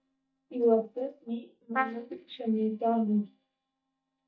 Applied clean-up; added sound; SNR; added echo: neural mask model DeepFilterNet 3.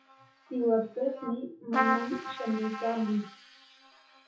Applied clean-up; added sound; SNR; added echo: classical method WPE with log-MMSE.